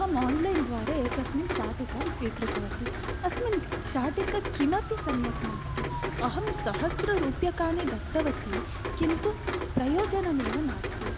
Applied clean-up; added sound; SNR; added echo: none; Rain; 3 dB; none.